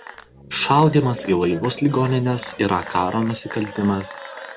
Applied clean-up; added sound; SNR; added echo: none; Applause / Cheering / Clapping + Animal; 15 dB; none.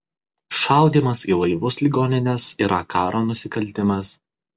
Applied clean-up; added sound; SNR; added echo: none; none; none; none.